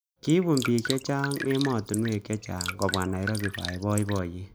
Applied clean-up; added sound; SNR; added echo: none; Drip; 9 dB; none.